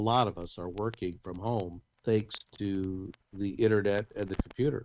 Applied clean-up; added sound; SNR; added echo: neural mask model RNNoise.